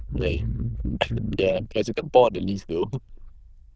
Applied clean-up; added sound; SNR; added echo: neural diffusion model UNIVERSE++.